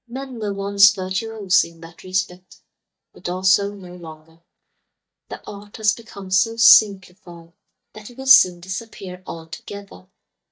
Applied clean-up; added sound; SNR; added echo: neural mask model DeepFilterNet 3.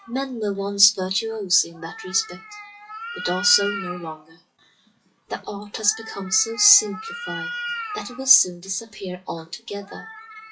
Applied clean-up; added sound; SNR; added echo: classical method WPE with log-MMSE.